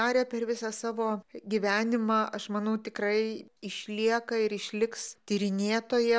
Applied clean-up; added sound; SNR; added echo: none; none; none; none.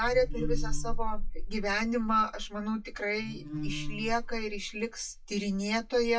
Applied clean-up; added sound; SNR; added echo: classical method WPE with log-MMSE.